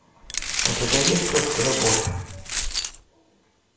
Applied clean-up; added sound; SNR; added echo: none; Glass; -2 dB; reverberation time 0.8 s.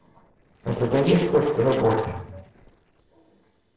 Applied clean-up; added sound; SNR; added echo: neural separator model SepFormer DNS4.